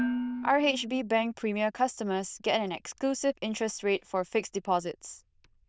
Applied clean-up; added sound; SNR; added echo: neural diffusion model UNIVERSE++.